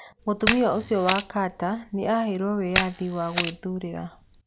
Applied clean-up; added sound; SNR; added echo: none; Camera; 6 dB; none.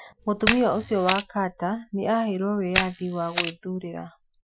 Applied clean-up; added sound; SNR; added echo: classical method Wiener filter.